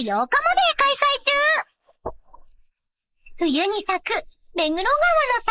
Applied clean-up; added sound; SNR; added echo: neural mask model Resemble Enhance denoiser.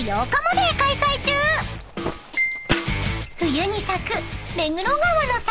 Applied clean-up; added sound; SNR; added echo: none; Fire + Livestock, farm animals, working animals; 12 dB; none.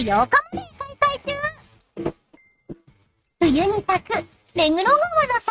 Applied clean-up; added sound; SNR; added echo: neural mask model RNNoise.